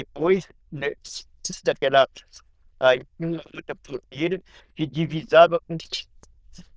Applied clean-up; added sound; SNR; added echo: neural diffusion model UNIVERSE++.